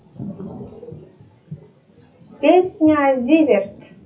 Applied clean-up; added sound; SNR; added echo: classical method WPE with log-MMSE.